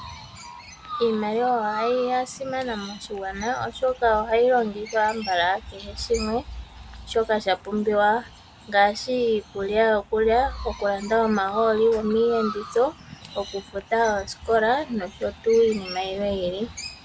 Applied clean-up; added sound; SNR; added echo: none; Chirp, tweet; 17 dB; none.